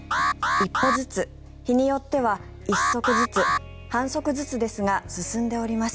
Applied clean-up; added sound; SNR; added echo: none; Alarm; 0 dB; none.